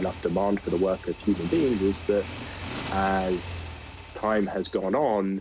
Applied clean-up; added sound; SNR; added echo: none; Motorcycle / Engine; 11 dB; none.